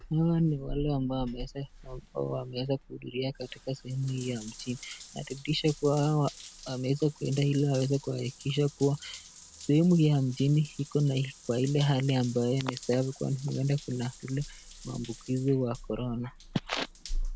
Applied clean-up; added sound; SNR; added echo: none; Drip / Trickle, dribble / Bathtub (filling or washing) / Water tap, faucet; 14 dB; none.